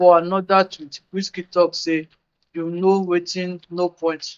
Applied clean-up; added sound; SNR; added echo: neural mask model DeepFilterNet 3.